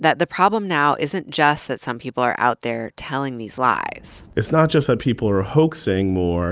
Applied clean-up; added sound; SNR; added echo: none; none; none; none.